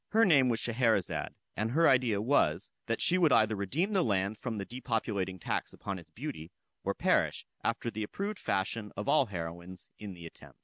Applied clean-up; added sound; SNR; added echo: none; none; none; none.